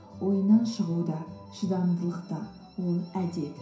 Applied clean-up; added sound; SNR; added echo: none; none; none; reverberation time 0.5 s.